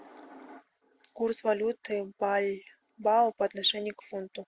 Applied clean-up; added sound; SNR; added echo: none; none; none; none.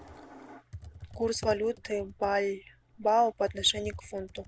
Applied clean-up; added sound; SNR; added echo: none; Computer keyboard; 16 dB; none.